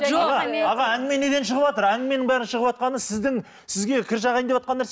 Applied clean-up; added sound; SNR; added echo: none; none; none; none.